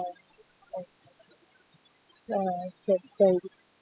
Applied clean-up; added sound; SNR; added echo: classical method spectral subtraction.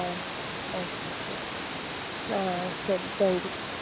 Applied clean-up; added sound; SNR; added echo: none; Water; 2 dB; none.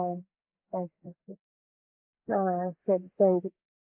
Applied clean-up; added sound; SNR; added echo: neural mask model Resemble Enhance denoiser.